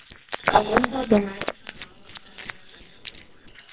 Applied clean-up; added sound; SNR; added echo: neural separator model SepFormer WHAMR!.